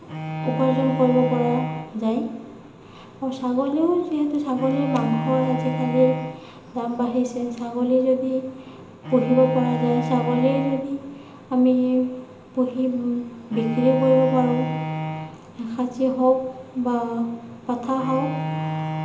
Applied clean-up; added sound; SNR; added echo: none; Bowed string instrument; 8 dB; reverberation time 0.9 s.